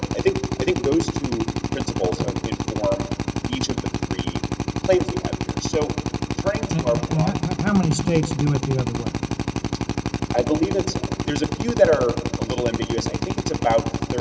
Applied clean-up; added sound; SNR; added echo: none; Drill; 1 dB; none.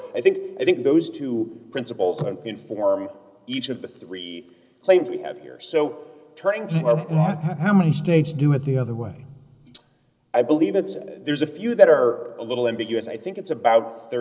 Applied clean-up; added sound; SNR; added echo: none; none; none; none.